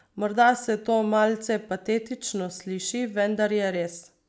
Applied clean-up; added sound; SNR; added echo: none; none; none; none.